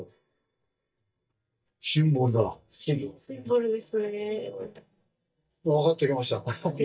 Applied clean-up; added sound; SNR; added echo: neural mask model DeepFilterNet 3.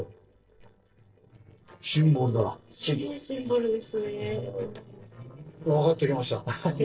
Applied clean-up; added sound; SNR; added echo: neural separator model SepFormer DNS4.